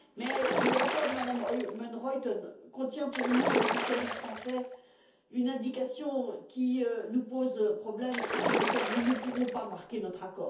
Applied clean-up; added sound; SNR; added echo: none; Splash, splatter; 0 dB; reverberation time 0.5 s.